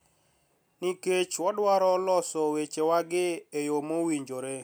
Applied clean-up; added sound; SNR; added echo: none; none; none; none.